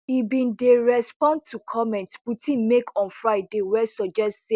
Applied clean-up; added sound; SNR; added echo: none; none; none; none.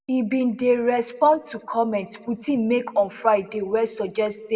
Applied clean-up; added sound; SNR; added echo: none; none; none; reverberation time 0.7 s.